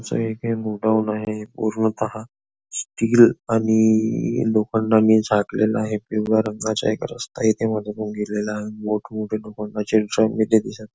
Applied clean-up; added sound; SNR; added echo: none; none; none; none.